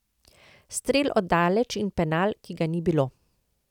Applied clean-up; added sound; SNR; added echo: none; none; none; none.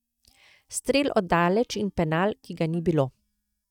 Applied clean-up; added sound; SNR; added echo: neural mask model DeepFilterNet 3.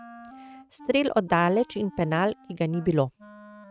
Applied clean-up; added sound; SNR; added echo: neural mask model RNNoise.